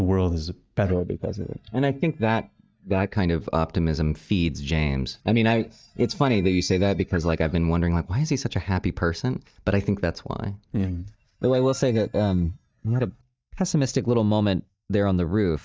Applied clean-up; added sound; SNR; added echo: neural mask model DeepFilterNet 3.